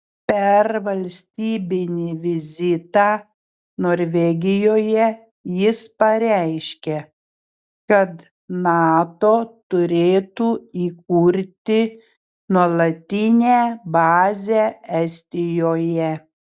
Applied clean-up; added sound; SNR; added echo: none; none; none; none.